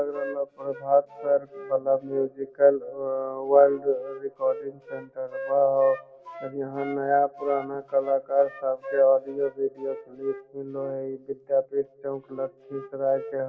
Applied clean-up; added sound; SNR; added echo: none; Wind instrument, woodwind instrument; 17 dB; reverberation time 2.4 s.